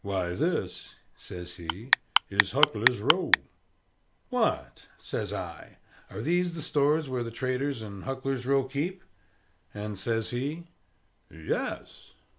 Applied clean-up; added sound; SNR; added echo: none; Clock; -4 dB; none.